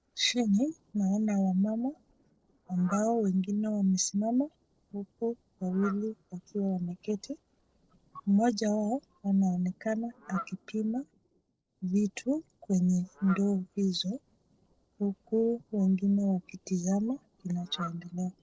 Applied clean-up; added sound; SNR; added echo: neural separator model SepFormer DNS4.